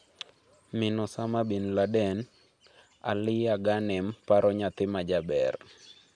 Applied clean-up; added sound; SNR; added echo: none; none; none; none.